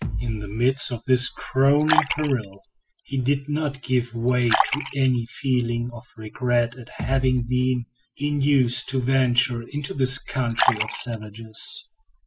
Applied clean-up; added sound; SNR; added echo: classical method spectral subtraction.